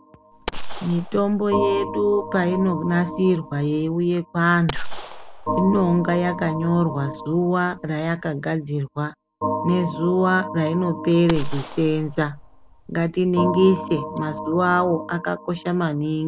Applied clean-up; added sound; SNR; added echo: none; Organ + Gunshot, gunfire; 8 dB; none.